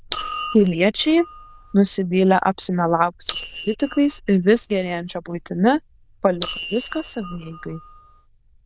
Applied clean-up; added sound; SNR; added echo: neural diffusion model UNIVERSE++.